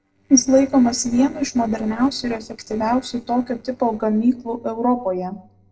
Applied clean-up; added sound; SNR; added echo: neural separator model SepFormer DNS4.